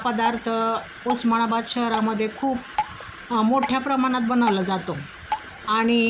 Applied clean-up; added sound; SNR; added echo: none; Drip; 11 dB; none.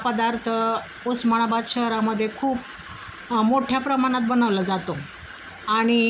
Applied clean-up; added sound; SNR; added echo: none; none; none; none.